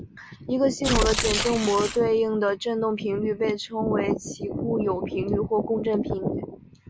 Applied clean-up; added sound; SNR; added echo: none; Tearing; 2 dB; none.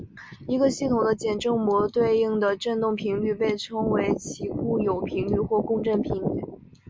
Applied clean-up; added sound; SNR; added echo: none; none; none; none.